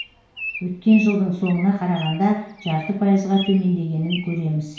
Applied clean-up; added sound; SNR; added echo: none; Bird vocalization, bird call, bird song; 15 dB; reverberation time 0.6 s.